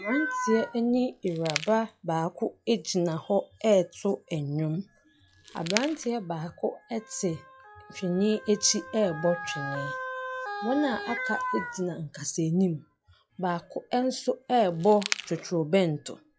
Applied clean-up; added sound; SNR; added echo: classical method log-MMSE.